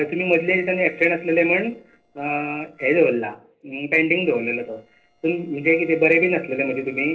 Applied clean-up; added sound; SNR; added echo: neural separator model SepFormer DNS4.